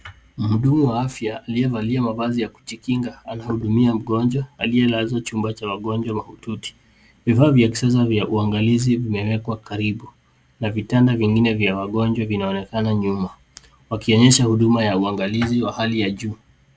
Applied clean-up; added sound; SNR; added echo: none; none; none; none.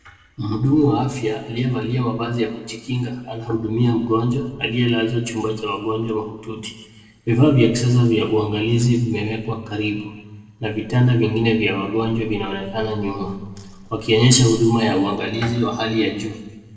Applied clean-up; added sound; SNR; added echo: neural separator model SepFormer DNS4.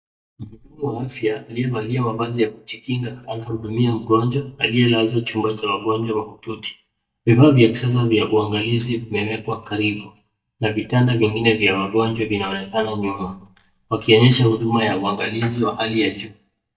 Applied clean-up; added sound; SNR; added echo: neural mask model DeepFilterNet 3.